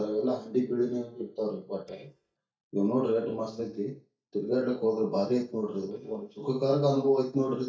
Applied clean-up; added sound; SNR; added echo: neural mask model DeepFilterNet 3.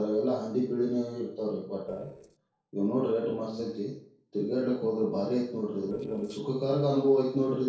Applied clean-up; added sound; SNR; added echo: neural separator model SepFormer DNS4.